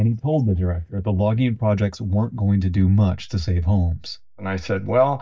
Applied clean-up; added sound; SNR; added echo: neural mask model DeepFilterNet 3.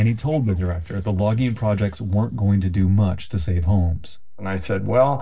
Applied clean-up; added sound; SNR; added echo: neural separator model SepFormer DNS4.